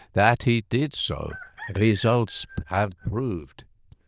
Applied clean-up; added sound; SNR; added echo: neural diffusion model UNIVERSE++.